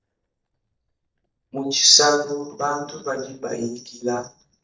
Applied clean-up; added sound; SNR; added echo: neural mask model DeepFilterNet 3.